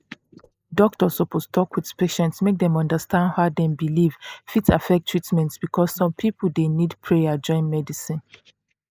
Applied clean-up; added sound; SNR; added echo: neural mask model Resemble Enhance denoiser.